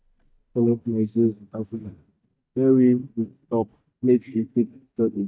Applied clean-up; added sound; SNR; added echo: neural mask model DeepFilterNet 3.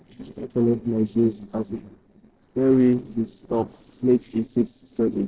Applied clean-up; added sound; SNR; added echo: neural separator model SepFormer DNS4.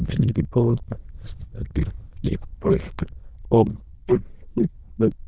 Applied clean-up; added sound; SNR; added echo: neural diffusion model UNIVERSE++.